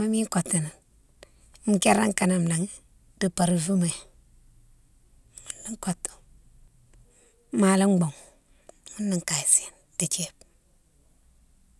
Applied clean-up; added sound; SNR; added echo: none; none; none; none.